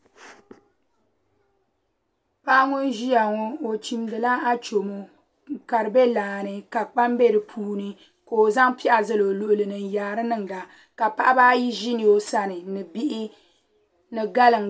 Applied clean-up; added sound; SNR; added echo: none; none; none; none.